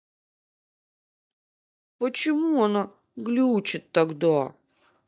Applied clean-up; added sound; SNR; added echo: neural mask model DeepFilterNet 3.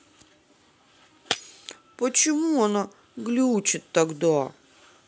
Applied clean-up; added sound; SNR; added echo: none; Shatter; 14 dB; none.